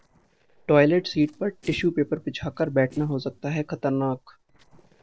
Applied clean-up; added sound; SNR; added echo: neural separator model SepFormer DNS4.